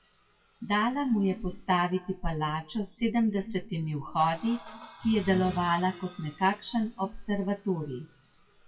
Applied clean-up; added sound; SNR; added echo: classical method WPE with log-MMSE.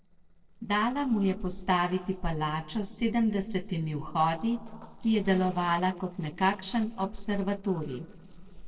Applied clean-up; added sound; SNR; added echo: neural separator model SepFormer DNS4.